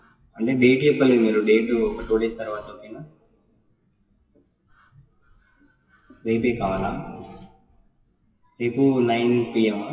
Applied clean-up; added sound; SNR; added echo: classical method WPE with log-MMSE.